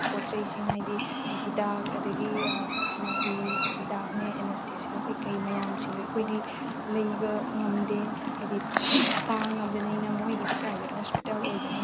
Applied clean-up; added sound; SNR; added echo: none; Chirp, tweet; -3 dB; none.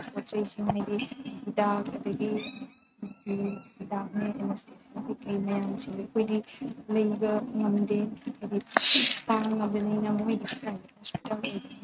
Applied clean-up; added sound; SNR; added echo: neural mask model RNNoise.